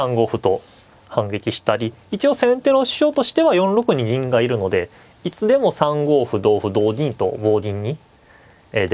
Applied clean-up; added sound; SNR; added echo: none; none; none; none.